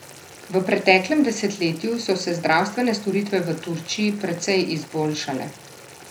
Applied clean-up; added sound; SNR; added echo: none; Boiling; 20 dB; none.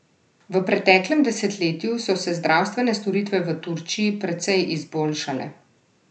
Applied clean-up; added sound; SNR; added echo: none; none; none; none.